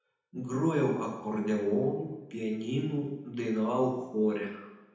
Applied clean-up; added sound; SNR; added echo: none; none; none; reverberation time 0.9 s.